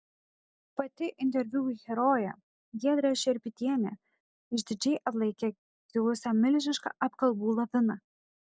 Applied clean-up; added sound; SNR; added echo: none; none; none; none.